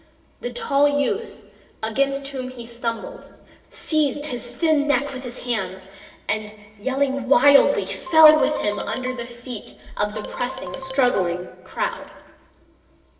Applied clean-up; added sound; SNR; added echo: none; Marimba, xylophone; 11 dB; reverberation time 1.2 s.